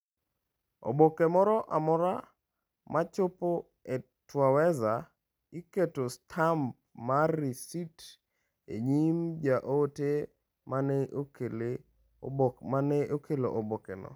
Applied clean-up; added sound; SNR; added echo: none; none; none; none.